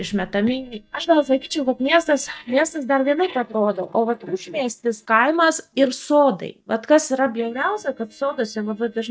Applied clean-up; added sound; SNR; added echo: neural mask model DeepFilterNet 3.